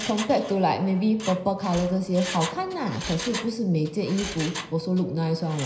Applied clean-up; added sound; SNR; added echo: none; Mechanisms; 12 dB; reverberation time 0.9 s.